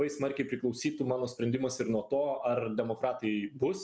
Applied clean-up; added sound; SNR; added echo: none; none; none; none.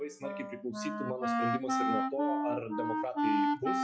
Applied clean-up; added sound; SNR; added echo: classical method log-MMSE.